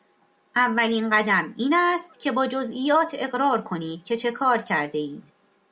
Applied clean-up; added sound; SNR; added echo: none; none; none; none.